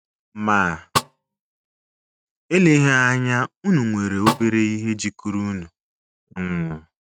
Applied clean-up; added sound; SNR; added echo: neural mask model RNNoise.